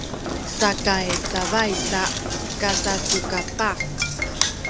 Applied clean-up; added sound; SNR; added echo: none; Knock; 0 dB; none.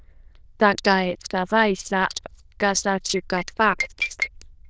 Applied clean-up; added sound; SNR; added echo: neural diffusion model UNIVERSE++.